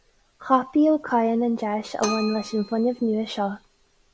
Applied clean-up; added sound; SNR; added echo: none; Keyboard (musical); 15 dB; none.